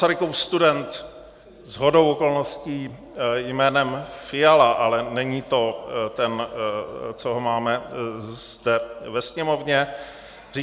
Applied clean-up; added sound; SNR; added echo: none; none; none; none.